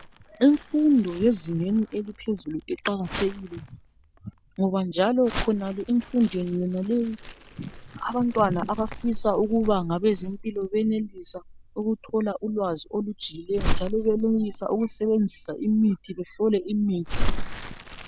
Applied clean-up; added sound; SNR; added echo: none; Crumpling, crinkling; 7 dB; none.